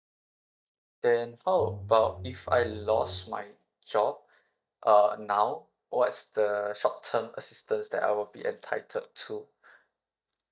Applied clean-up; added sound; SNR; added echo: neural mask model DeepFilterNet 3.